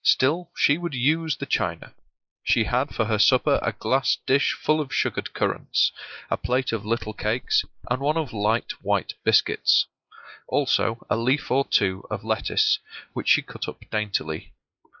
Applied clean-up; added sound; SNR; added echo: neural mask model Resemble Enhance denoiser.